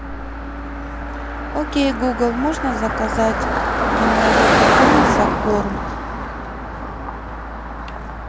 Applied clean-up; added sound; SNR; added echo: none; Car passing by; -4 dB; none.